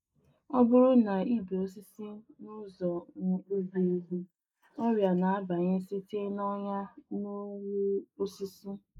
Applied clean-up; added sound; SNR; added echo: neural mask model Resemble Enhance denoiser.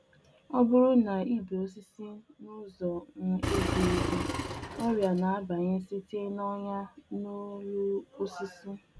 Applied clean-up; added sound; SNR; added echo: none; Engine; 2 dB; none.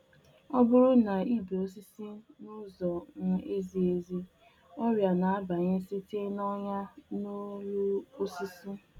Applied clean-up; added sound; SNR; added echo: none; none; none; none.